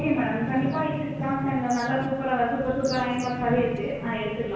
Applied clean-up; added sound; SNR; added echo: none; Bird vocalization, bird call, bird song; 20 dB; reverberation time 1.1 s.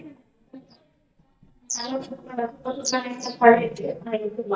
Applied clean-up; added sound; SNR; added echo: neural mask model DeepFilterNet 3.